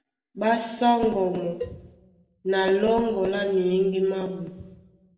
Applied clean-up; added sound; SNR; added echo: none; Cowbell; 16 dB; reverberation time 0.8 s.